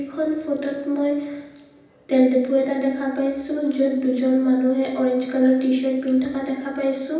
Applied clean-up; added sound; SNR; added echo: none; none; none; reverberation time 0.9 s.